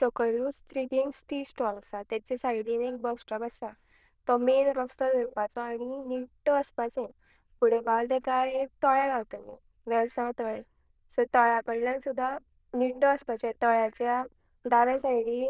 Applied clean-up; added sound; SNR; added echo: neural diffusion model UNIVERSE++.